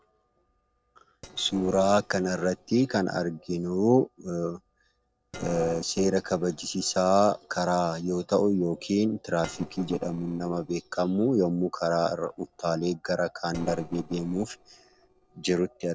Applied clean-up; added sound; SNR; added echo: neural separator model SepFormer DNS4.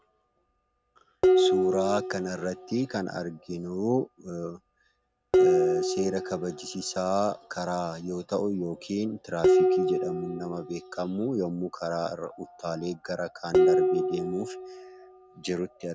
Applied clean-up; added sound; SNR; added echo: none; Dishes, pots, and pans; -3 dB; none.